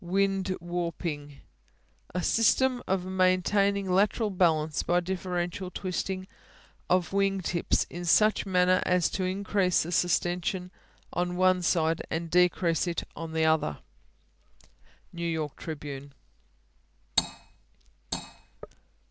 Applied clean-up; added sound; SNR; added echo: neural separator model SepFormer DNS4.